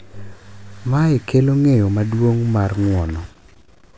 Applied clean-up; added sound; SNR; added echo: none; none; none; none.